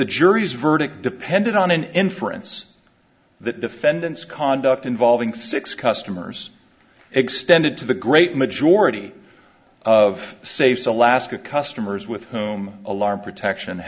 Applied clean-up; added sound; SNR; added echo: none; none; none; none.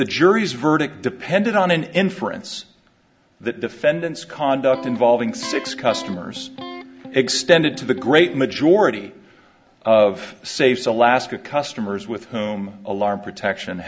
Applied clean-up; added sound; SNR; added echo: none; Electric guitar; 14 dB; none.